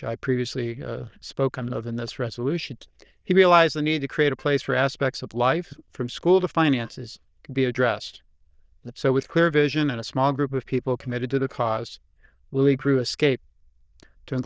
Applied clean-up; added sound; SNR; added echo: neural diffusion model UNIVERSE++.